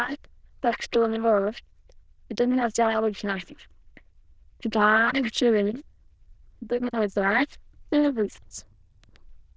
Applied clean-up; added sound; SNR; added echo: neural diffusion model UNIVERSE++.